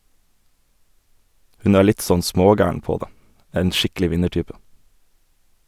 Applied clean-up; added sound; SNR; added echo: none; none; none; none.